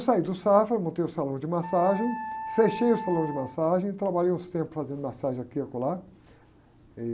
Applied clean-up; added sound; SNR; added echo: none; Wind instrument, woodwind instrument; 11 dB; none.